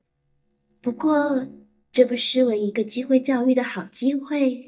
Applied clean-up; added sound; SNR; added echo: neural mask model DeepFilterNet 3.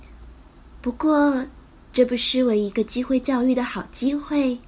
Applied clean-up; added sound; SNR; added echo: none; none; none; none.